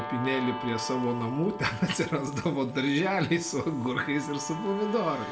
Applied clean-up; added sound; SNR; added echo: none; Guitar; 10 dB; reverberation time 0.5 s.